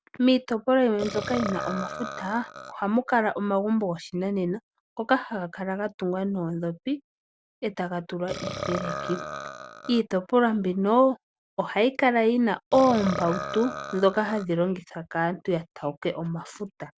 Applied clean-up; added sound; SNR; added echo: none; Burping, eructation; 10 dB; none.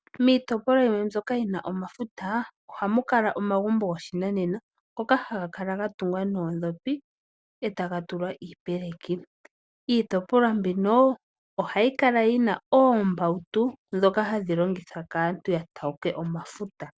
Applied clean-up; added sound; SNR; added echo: none; none; none; none.